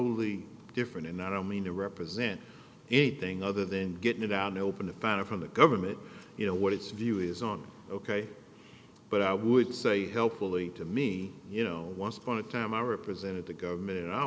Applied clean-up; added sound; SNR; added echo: none; none; none; none.